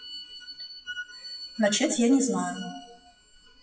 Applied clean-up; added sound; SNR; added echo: classical method WPE with log-MMSE.